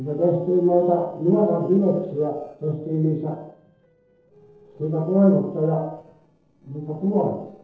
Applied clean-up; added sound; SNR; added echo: neural separator model SepFormer DNS4.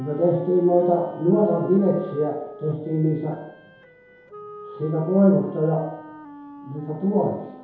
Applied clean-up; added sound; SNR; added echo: none; Wind instrument, woodwind instrument; 18 dB; reverberation time 0.9 s.